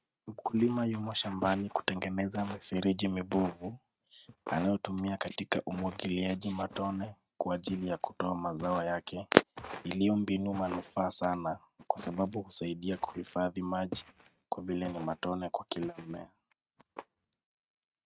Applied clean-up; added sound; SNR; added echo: neural mask model RNNoise.